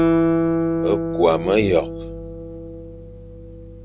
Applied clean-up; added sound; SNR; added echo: none; Guitar; -1 dB; none.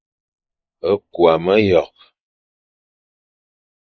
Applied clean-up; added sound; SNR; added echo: neural mask model Resemble Enhance denoiser.